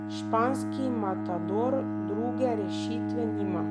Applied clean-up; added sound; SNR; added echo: none; Bowed string instrument; 0 dB; none.